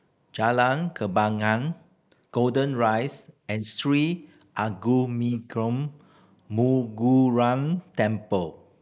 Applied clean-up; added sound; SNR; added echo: neural mask model Resemble Enhance denoiser.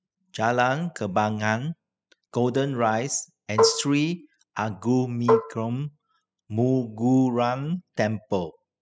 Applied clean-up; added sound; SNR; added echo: classical method spectral subtraction.